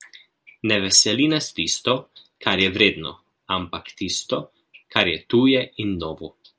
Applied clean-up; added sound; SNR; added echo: none; none; none; none.